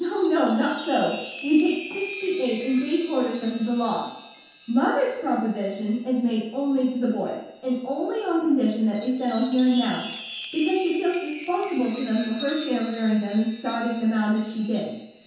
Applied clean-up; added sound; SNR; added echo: none; Chime; 16 dB; reverberation time 0.8 s.